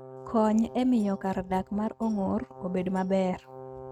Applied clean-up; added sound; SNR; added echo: neural mask model RNNoise.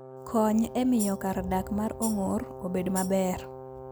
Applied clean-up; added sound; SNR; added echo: none; Tambourine + Brass instrument; 12 dB; none.